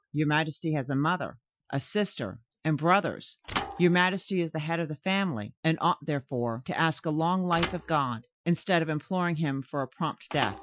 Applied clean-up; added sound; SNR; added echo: classical method Wiener filter.